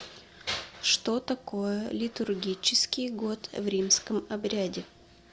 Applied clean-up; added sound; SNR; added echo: none; none; none; none.